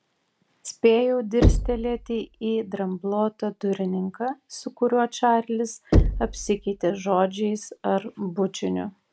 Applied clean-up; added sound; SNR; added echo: none; Knock; 1 dB; none.